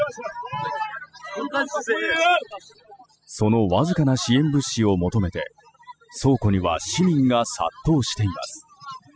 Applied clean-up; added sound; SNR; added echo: classical method spectral subtraction.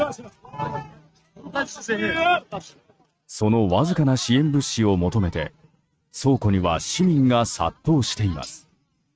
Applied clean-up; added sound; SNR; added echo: neural mask model RNNoise.